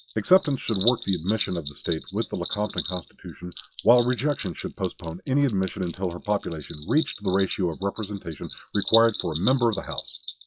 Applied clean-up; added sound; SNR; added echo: classical method log-MMSE.